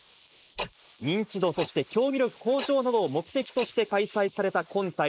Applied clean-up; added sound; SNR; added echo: neural mask model Resemble Enhance denoiser.